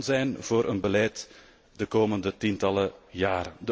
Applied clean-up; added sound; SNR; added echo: none; none; none; none.